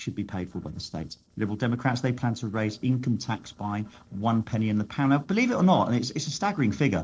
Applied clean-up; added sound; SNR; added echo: neural separator model SepFormer DNS4.